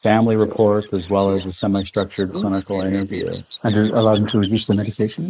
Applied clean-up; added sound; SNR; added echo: neural mask model Resemble Enhance denoiser.